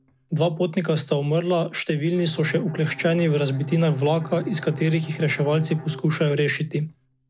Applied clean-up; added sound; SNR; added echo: none; Bowed string instrument; 19 dB; none.